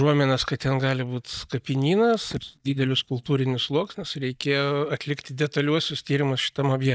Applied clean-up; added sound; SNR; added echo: neural mask model DeepFilterNet 3.